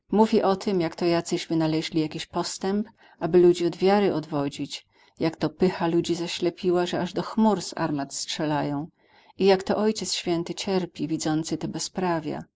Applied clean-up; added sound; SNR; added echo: neural mask model Resemble Enhance denoiser.